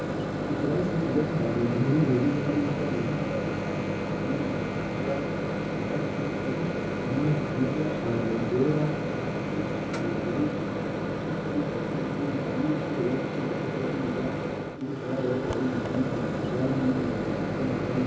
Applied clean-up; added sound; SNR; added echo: none; Microwave oven; -1 dB; reverberation time 0.5 s.